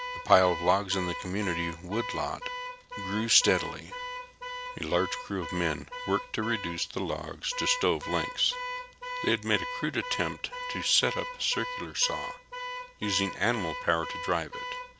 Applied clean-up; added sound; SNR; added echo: none; Alarm / Car; 8 dB; none.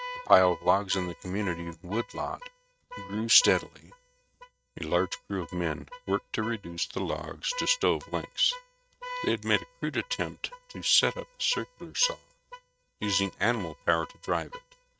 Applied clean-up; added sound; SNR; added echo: neural mask model RNNoise.